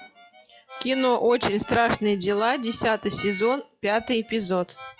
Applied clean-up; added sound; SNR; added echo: classical method log-MMSE.